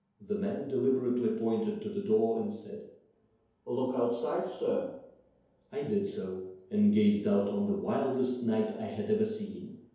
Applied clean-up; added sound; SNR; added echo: none; none; none; reverberation time 2.2 s.